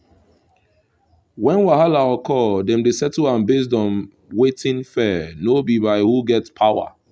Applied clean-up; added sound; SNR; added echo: none; none; none; none.